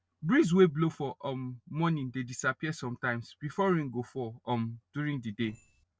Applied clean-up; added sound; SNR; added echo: neural separator model SepFormer DNS4.